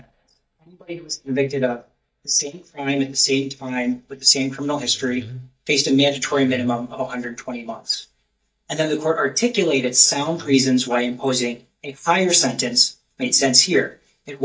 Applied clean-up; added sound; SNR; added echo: neural mask model DeepFilterNet 3.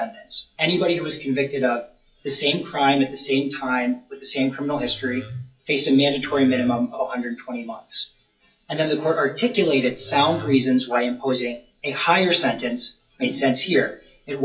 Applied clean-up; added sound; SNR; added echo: classical method WPE with log-MMSE.